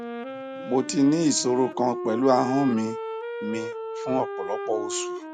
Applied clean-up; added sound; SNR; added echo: none; Wind instrument, woodwind instrument; 8 dB; none.